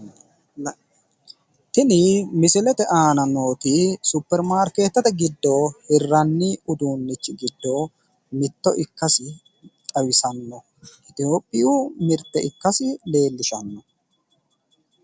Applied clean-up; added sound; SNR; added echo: none; none; none; none.